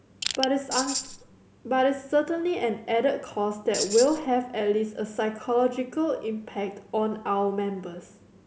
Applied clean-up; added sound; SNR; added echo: none; Tambourine + Crushing; 5 dB; none.